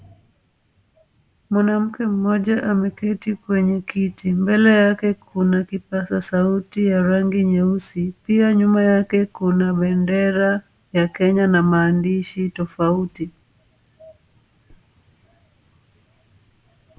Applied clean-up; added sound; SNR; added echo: none; none; none; none.